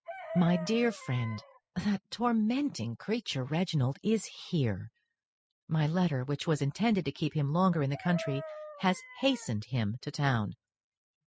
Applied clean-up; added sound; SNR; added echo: classical method spectral subtraction.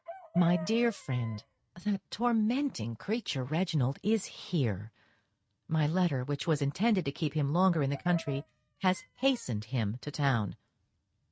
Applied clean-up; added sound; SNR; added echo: neural mask model RNNoise.